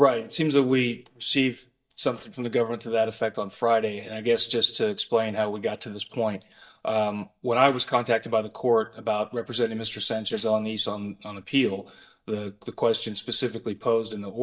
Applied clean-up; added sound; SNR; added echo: neural mask model DeepFilterNet 3.